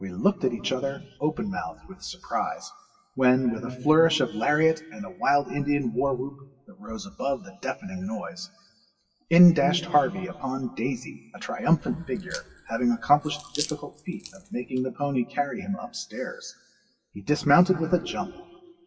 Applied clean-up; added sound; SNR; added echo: classical method WPE with log-MMSE.